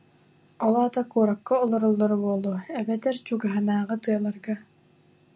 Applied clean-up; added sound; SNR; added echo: none; none; none; none.